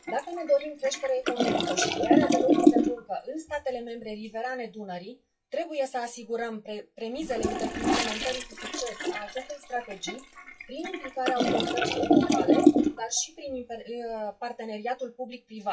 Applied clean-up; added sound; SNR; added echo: classical method WPE with log-MMSE.